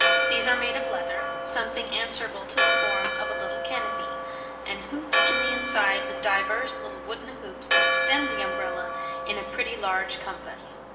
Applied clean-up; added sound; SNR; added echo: none; Church bell; 0 dB; reverberation time 1.7 s.